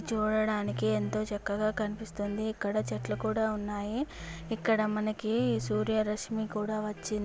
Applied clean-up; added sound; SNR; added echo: none; Electric guitar; 12 dB; none.